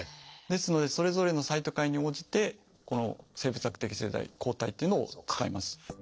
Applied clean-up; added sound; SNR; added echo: neural separator model SepFormer DNS4.